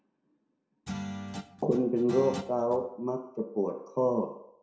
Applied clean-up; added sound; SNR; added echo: none; Guitar; 10 dB; reverberation time 0.6 s.